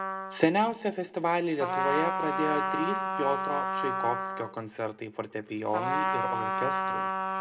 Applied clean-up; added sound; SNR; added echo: none; Trumpet; 0 dB; reverberation time 0.5 s.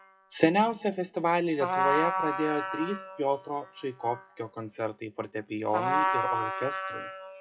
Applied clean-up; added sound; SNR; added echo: classical method WPE with log-MMSE.